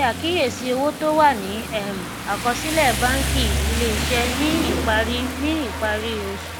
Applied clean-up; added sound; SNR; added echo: none; Rain; 3 dB; none.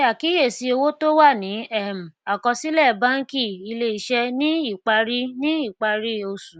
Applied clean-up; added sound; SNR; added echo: none; none; none; none.